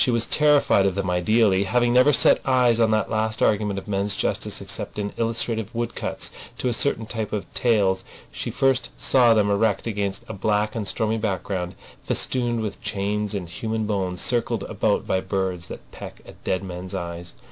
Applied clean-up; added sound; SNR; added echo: none; none; none; none.